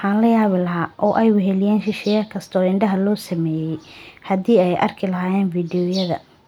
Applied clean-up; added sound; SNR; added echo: none; none; none; none.